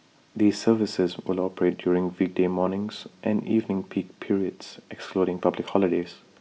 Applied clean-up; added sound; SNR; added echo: none; none; none; reverberation time 0.4 s.